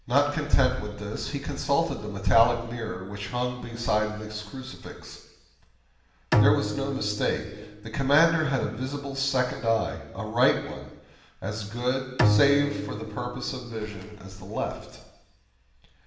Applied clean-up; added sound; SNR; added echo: none; Bowed string instrument; 3 dB; reverberation time 1.1 s.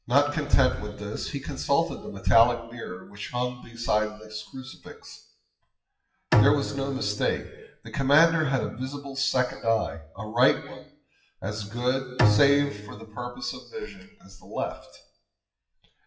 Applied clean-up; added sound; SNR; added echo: classical method WPE with log-MMSE.